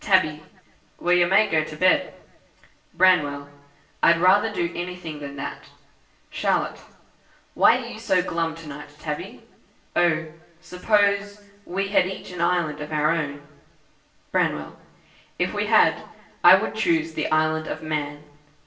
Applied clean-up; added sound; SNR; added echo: none; none; none; reverberation time 0.8 s.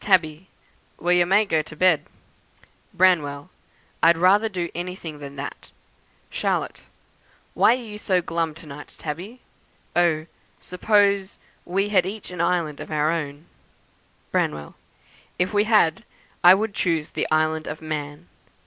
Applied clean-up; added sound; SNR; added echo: none; none; none; none.